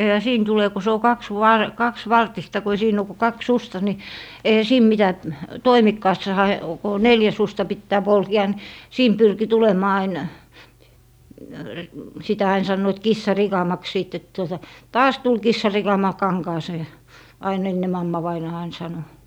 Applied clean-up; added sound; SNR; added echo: none; none; none; none.